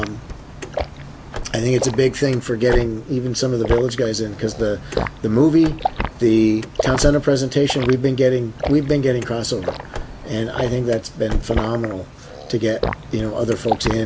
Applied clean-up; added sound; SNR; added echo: none; Car + Liquid; 7 dB; none.